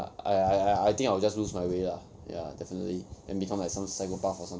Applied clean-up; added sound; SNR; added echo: none; none; none; none.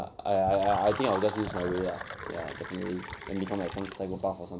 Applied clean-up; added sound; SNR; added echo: none; Fill (with liquid); 10 dB; none.